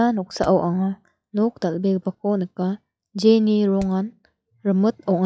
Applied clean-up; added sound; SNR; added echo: classical method log-MMSE.